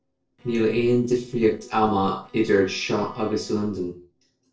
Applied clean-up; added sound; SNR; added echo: neural separator model SepFormer DNS4.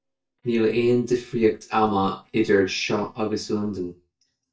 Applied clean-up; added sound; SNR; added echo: neural mask model DeepFilterNet 3.